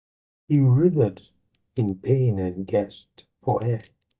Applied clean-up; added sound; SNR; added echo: neural mask model DeepFilterNet 3.